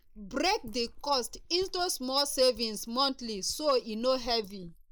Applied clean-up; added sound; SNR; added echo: neural mask model Resemble Enhance denoiser.